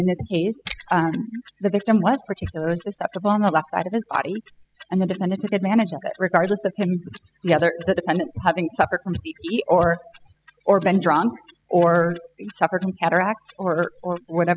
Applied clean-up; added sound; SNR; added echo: classical method spectral subtraction.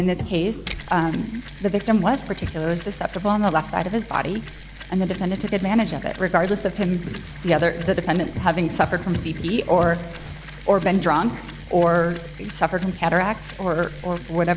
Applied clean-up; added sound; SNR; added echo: none; Mechanisms; 13 dB; none.